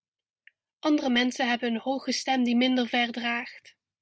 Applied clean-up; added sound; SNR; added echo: none; none; none; none.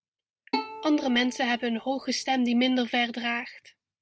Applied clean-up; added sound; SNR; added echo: none; Bowed string instrument; 11 dB; none.